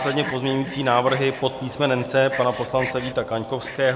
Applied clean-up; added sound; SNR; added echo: none; Sawing; 14 dB; none.